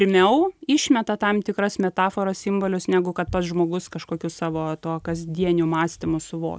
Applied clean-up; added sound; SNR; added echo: none; none; none; none.